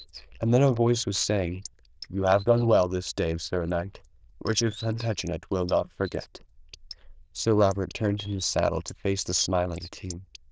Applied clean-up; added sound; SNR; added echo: neural diffusion model UNIVERSE++.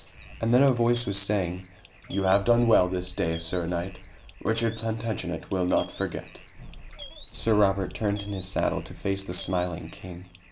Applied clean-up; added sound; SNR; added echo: none; Boom + Bird; 14 dB; none.